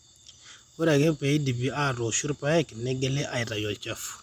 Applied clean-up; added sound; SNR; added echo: none; none; none; none.